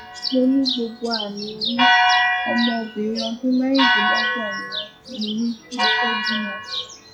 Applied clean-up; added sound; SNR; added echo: classical method log-MMSE.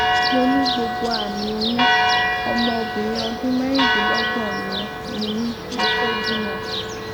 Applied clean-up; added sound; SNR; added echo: none; Church bell; -3 dB; none.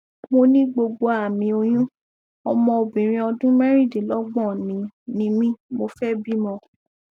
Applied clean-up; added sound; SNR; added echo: none; none; none; none.